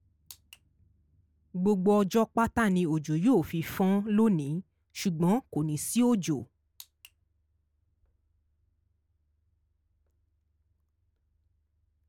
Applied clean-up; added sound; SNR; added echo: none; none; none; none.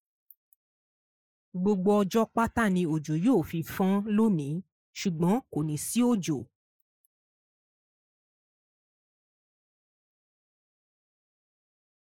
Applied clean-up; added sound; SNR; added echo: neural mask model Resemble Enhance denoiser.